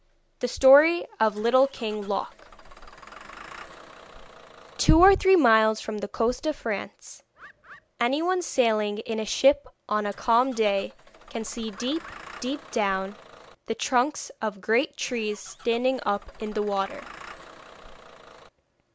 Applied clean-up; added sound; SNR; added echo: none; Bird + Engine starting / Bus; 19 dB; none.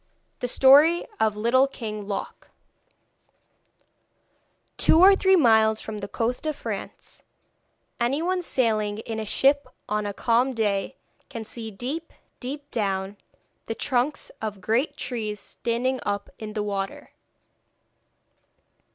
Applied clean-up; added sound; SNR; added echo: none; none; none; none.